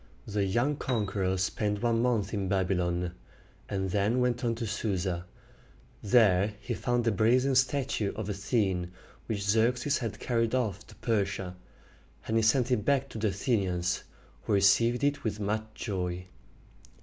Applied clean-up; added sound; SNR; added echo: none; Piano; 17 dB; none.